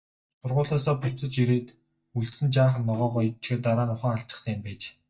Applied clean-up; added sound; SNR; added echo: neural mask model DeepFilterNet 3.